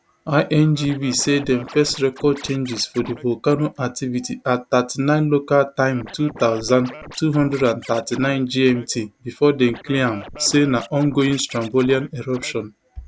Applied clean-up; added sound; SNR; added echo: none; Scratching (performance technique); 18 dB; none.